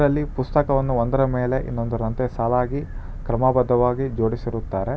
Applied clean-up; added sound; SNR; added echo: none; none; none; none.